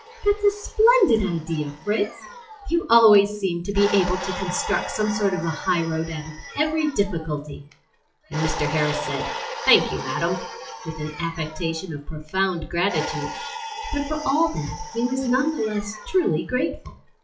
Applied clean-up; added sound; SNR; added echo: classical method WPE with log-MMSE.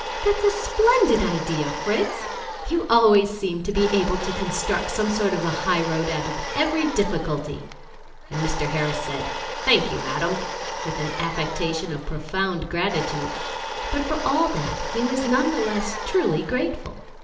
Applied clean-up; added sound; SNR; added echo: none; Domestic sounds, home sounds; 7 dB; reverberation time 0.6 s.